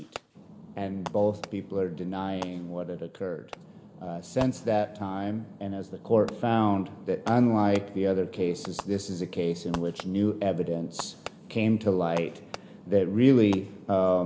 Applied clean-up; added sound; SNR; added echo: none; Fireworks; 18 dB; reverberation time 0.9 s.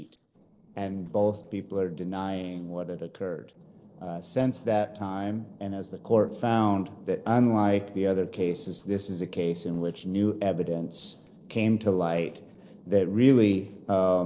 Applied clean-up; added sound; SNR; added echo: neural separator model SepFormer DNS4.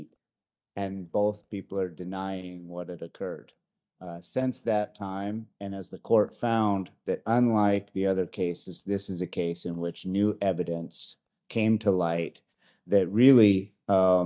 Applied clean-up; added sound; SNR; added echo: neural mask model DeepFilterNet 3.